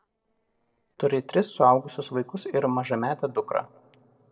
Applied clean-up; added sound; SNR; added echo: neural separator model SepFormer DNS4.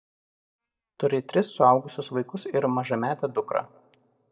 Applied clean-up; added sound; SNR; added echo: neural mask model DeepFilterNet 3.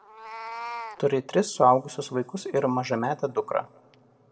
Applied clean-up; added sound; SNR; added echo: none; Meow; 16 dB; reverberation time 2.2 s.